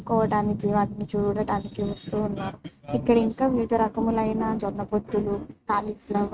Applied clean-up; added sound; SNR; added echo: neural mask model RNNoise.